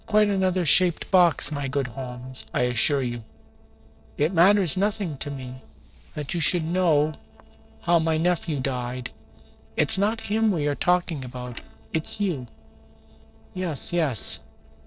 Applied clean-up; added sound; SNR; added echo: neural separator model SepFormer DNS4.